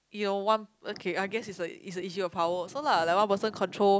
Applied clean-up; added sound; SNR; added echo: none; none; none; none.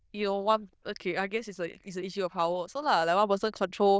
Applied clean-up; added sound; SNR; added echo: neural diffusion model UNIVERSE++.